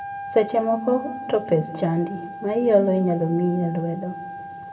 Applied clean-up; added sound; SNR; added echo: none; Wind instrument, woodwind instrument; 12 dB; reverberation time 1.3 s.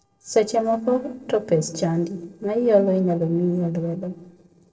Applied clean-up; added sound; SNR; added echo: neural separator model SepFormer DNS4.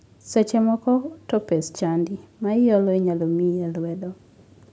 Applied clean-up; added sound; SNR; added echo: none; none; none; none.